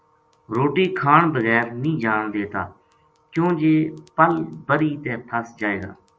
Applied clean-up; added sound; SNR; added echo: none; none; none; none.